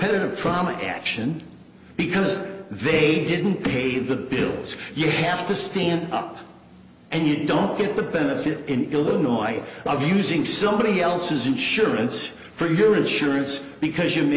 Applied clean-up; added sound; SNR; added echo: none; none; none; none.